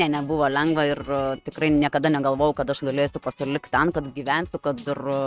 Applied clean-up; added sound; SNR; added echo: neural mask model RNNoise.